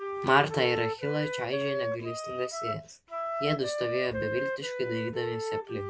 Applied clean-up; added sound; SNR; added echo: none; Wind instrument, woodwind instrument; 2 dB; none.